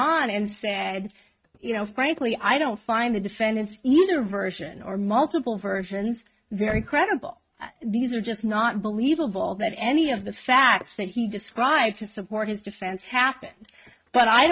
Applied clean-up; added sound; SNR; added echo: neural mask model RNNoise.